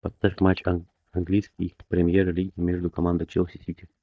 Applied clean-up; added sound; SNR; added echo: neural mask model DeepFilterNet 3.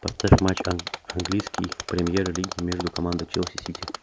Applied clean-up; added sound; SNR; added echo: none; Mechanisms; 9 dB; none.